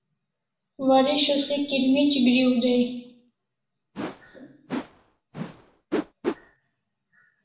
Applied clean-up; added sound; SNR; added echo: none; Whoosh, swoosh, swish; 8 dB; reverberation time 0.7 s.